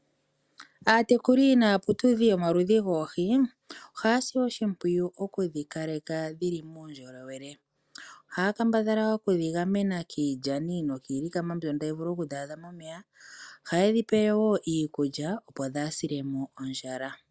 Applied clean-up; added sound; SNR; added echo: none; none; none; none.